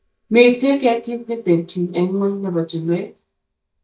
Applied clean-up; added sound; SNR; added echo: neural mask model DeepFilterNet 3.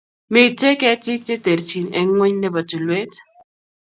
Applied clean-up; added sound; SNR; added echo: none; none; none; none.